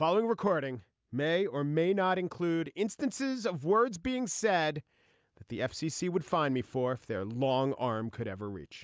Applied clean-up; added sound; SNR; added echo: none; none; none; none.